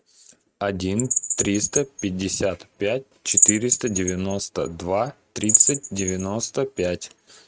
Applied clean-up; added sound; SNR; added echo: neural mask model RNNoise.